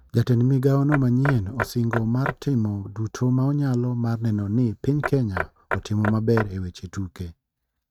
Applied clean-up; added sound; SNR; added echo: neural mask model RNNoise.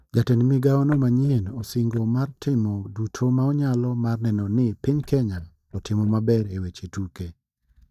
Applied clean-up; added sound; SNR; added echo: neural mask model DeepFilterNet 3.